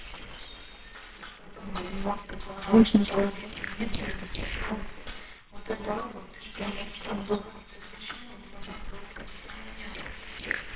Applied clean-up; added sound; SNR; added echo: neural separator model SepFormer WHAMR!.